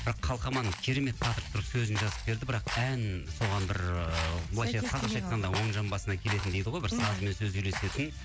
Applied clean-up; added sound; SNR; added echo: none; Walk, footsteps; 10 dB; none.